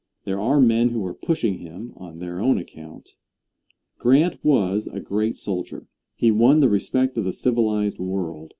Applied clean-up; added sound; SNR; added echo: none; none; none; none.